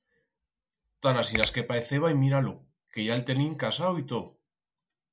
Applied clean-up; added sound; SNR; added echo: none; Finger snapping; 5 dB; none.